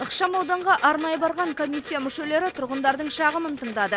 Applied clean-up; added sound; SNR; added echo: none; Printer; 16 dB; none.